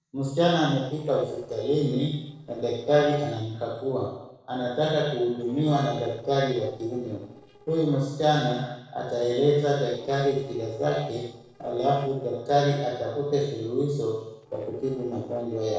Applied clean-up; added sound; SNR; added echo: neural separator model SepFormer DNS4.